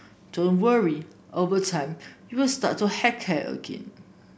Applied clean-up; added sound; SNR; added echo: none; none; none; none.